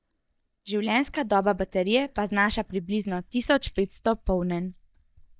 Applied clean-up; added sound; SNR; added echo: neural mask model DeepFilterNet 3.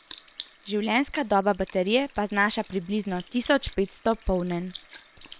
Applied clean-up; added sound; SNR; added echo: neural separator model SepFormer WHAM!.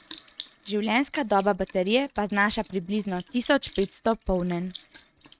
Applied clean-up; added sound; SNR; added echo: neural mask model RNNoise.